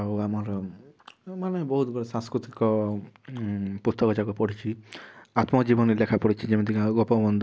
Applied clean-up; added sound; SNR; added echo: none; none; none; none.